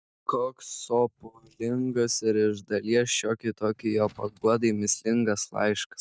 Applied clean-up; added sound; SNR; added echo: neural mask model DeepFilterNet 3.